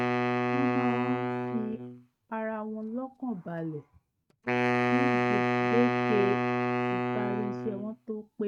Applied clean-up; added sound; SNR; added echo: neural mask model RNNoise.